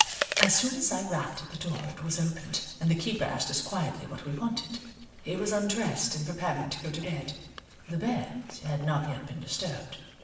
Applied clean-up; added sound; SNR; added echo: none; Chewing, mastication; 7 dB; reverberation time 1.0 s.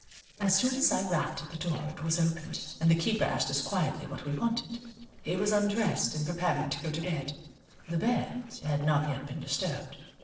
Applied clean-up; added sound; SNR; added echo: neural separator model SepFormer DNS4.